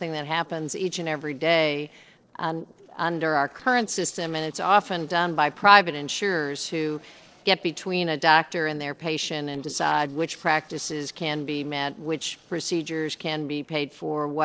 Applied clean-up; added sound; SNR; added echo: neural separator model SepFormer DNS4.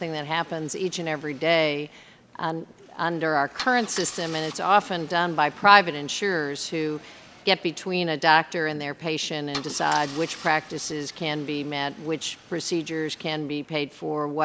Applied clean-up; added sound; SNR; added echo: none; Idling / Engine starting / Car; 19 dB; none.